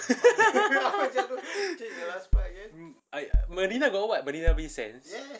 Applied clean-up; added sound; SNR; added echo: none; Bass drum; 0 dB; none.